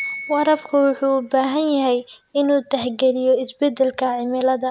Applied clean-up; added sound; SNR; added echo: none; Piano; 20 dB; none.